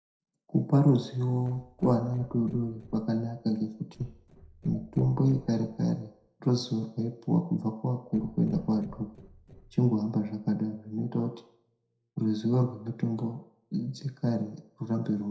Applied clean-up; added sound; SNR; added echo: neural separator model SepFormer DNS4.